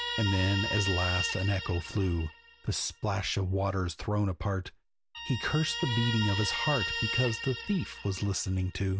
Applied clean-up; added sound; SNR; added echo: none; Guitar; 7 dB; none.